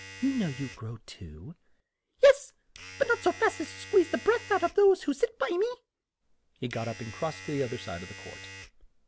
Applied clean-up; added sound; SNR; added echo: none; Domestic sounds, home sounds; 18 dB; none.